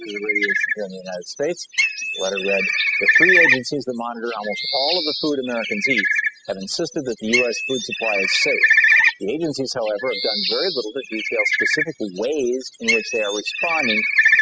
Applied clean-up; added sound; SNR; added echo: classical method spectral subtraction.